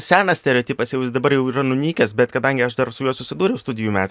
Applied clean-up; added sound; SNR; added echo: none; none; none; none.